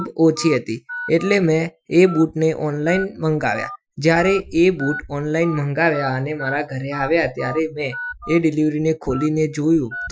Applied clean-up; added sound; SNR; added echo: classical method Wiener filter.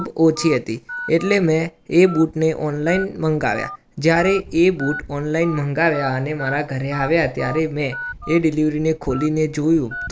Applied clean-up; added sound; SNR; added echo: none; Telephone; 15 dB; none.